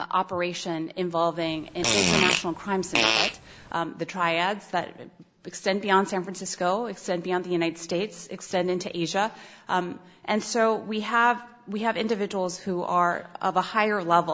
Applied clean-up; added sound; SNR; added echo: none; Fart; -1 dB; none.